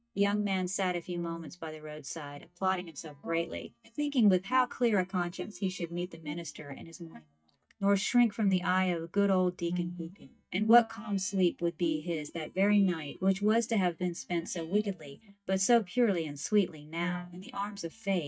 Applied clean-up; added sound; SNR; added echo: neural mask model DeepFilterNet 3.